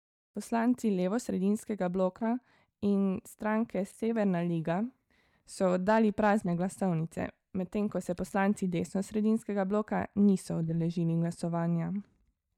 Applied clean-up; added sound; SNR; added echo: neural mask model DeepFilterNet 3.